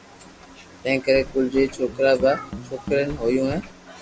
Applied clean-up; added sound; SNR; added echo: none; Musical instrument + Bus; 16 dB; none.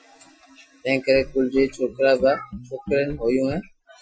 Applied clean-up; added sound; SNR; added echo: classical method Wiener filter.